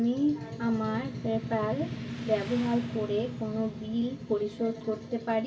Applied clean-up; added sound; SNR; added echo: none; Motorcycle; 20 dB; reverberation time 0.1 s.